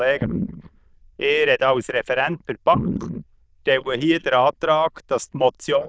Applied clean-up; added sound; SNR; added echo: neural diffusion model UNIVERSE++.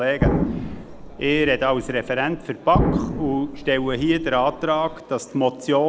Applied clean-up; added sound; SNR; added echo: none; Explosion; 4 dB; none.